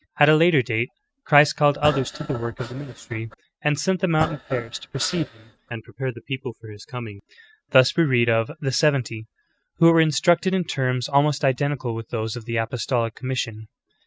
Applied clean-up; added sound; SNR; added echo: neural mask model RNNoise.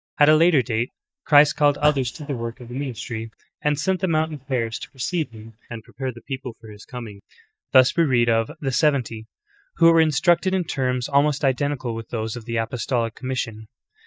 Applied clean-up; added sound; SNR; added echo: neural mask model DeepFilterNet 3.